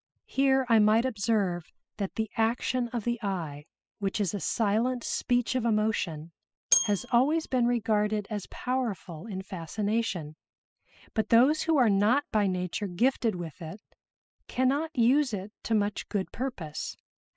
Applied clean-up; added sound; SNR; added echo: classical method spectral subtraction.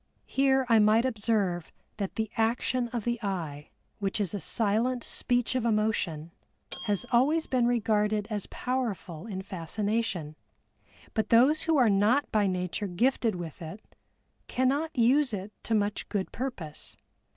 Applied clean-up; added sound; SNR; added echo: none; Bell; 5 dB; none.